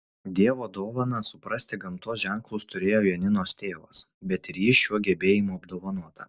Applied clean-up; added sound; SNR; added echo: none; none; none; none.